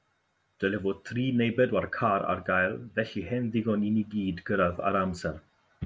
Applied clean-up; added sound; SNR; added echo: none; none; none; none.